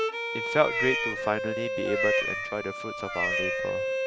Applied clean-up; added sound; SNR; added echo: none; Meow + Bowed string instrument; -2 dB; none.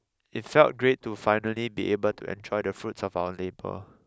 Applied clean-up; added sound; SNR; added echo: none; none; none; none.